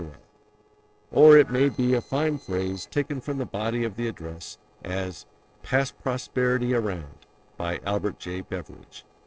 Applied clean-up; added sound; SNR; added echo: neural separator model SepFormer DNS4.